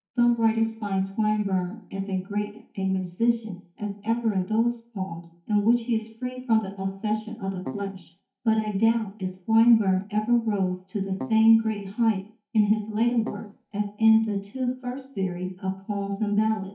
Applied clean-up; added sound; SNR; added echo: neural mask model DeepFilterNet 3.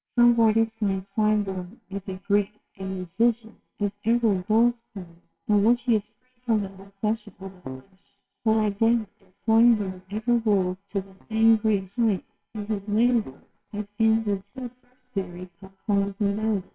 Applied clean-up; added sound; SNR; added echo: neural separator model SepFormer WHAMR!.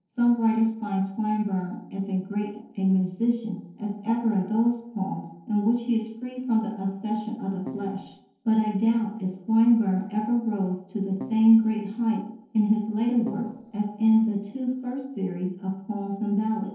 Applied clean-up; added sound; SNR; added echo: neural separator model SepFormer DNS4.